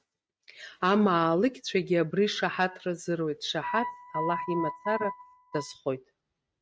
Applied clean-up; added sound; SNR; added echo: neural mask model RNNoise.